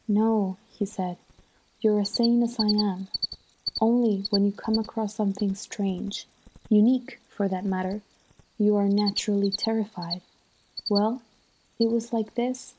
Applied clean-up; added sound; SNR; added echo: neural mask model Resemble Enhance denoiser.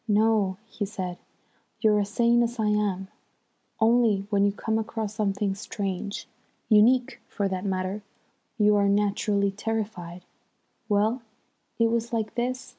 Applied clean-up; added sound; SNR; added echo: none; none; none; none.